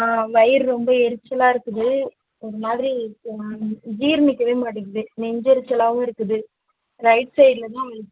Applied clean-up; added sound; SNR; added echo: none; none; none; none.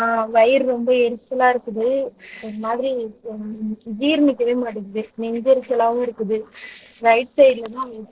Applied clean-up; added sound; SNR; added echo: neural separator model SepFormer DNS4.